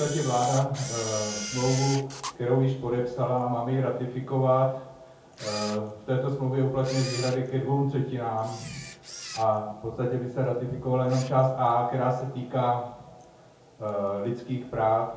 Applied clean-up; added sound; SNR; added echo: none; Camera; 15 dB; reverberation time 0.7 s.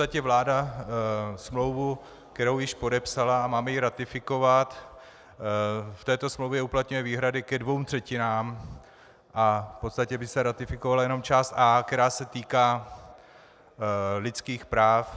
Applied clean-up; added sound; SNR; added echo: none; none; none; none.